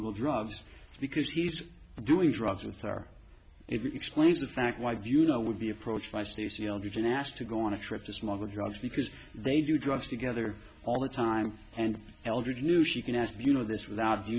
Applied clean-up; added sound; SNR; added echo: none; none; none; none.